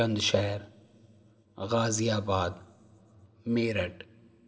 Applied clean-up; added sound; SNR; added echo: none; none; none; reverberation time 1.0 s.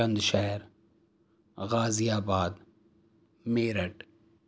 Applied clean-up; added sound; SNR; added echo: none; none; none; none.